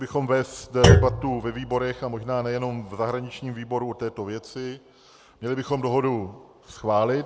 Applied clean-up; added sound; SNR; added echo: none; Thump, thud; -1 dB; none.